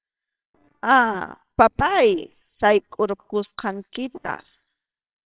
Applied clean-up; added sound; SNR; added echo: neural separator model SepFormer WHAMR!.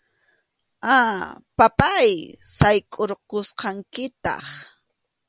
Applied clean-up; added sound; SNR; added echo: none; none; none; none.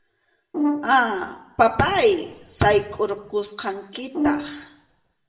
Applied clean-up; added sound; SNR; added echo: none; Brass instrument; 3 dB; reverberation time 0.7 s.